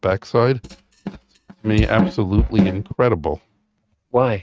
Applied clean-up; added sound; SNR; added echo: neural mask model RNNoise.